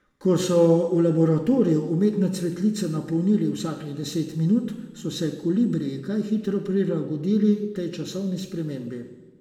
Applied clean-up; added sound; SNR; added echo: none; none; none; reverberation time 1.0 s.